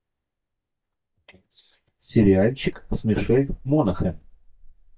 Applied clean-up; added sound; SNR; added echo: neural mask model DeepFilterNet 3.